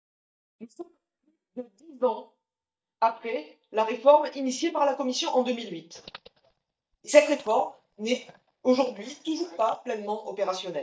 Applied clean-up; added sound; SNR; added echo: neural mask model DeepFilterNet 3.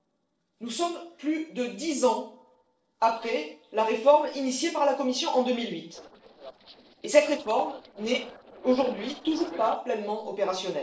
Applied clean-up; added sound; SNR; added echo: neural separator model SepFormer DNS4.